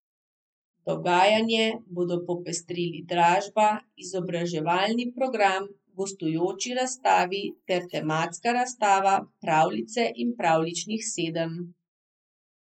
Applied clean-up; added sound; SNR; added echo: neural mask model Resemble Enhance denoiser.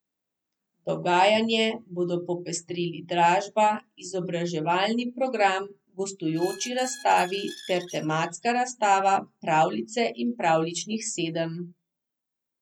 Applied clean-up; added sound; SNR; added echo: none; Squeak; 19 dB; none.